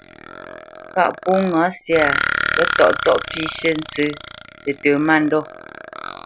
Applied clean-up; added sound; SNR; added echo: none; Burping, eructation; 6 dB; none.